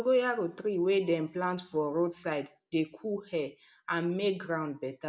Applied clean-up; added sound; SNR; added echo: none; none; none; none.